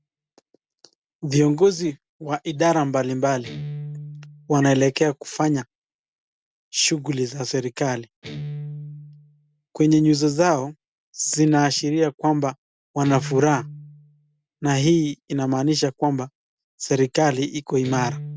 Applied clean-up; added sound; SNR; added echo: none; Guitar; 17 dB; none.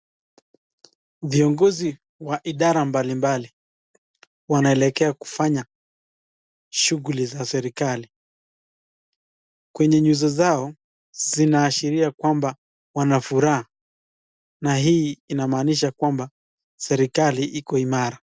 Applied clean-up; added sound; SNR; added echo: none; none; none; none.